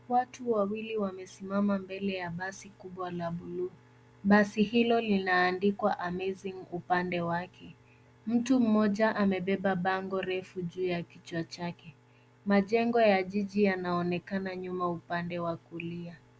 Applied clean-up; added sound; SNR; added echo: none; none; none; none.